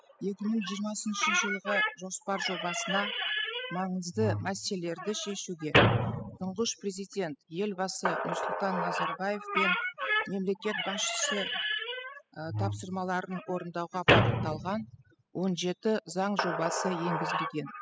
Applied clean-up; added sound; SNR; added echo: classical method spectral subtraction.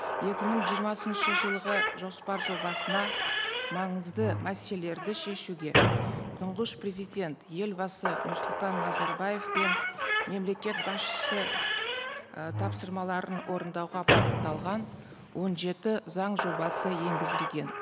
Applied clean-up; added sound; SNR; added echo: none; Squeak / Slam; -2 dB; none.